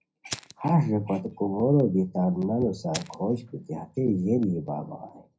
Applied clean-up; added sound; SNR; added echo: none; Fire; 17 dB; reverberation time 0.4 s.